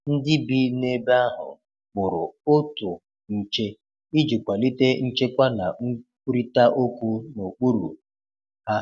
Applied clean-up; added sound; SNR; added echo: none; none; none; none.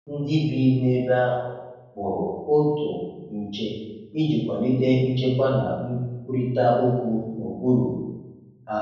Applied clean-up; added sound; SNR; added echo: none; none; none; reverberation time 1.1 s.